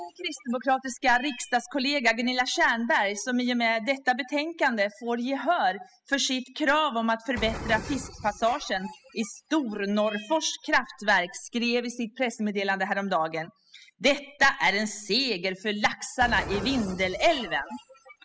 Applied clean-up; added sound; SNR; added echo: classical method spectral subtraction.